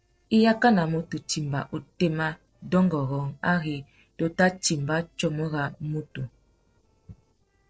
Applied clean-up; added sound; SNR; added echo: neural separator model SepFormer DNS4.